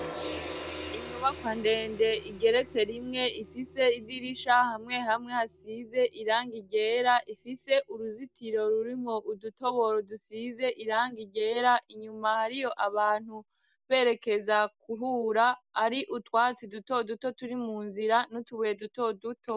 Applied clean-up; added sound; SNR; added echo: none; Gong; 18 dB; none.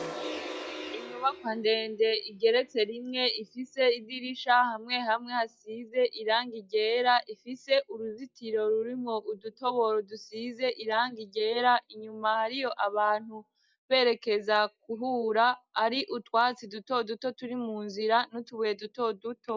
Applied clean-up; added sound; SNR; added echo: classical method log-MMSE.